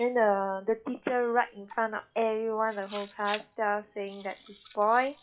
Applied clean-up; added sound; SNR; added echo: classical method WPE with log-MMSE.